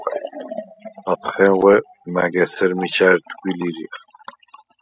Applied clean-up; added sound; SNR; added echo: classical method spectral subtraction.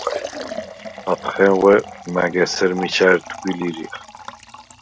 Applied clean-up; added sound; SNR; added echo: none; Liquid; 12 dB; none.